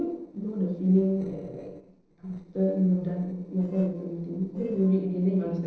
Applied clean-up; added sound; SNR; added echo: neural separator model SepFormer DNS4.